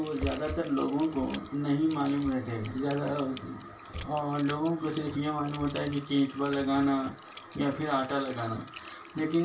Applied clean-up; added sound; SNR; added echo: none; Typing; 15 dB; reverberation time 0.3 s.